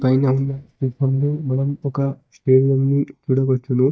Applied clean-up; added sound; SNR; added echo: neural mask model DeepFilterNet 3.